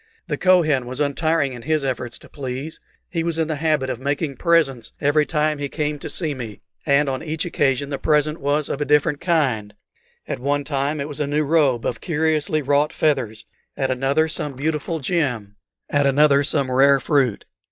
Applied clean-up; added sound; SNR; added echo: neural mask model Resemble Enhance denoiser.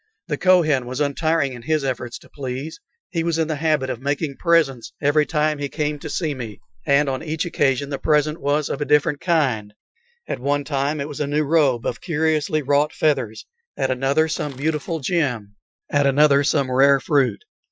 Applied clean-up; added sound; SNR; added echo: classical method Wiener filter.